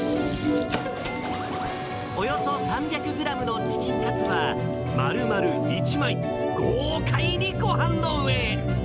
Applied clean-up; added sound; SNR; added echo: none; Organ; -3 dB; none.